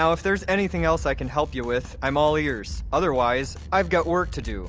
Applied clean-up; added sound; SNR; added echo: none; none; none; none.